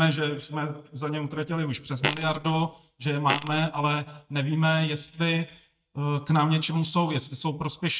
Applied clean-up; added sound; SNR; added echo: neural mask model DeepFilterNet 3.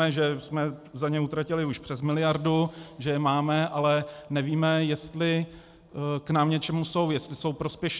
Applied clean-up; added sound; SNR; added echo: none; none; none; none.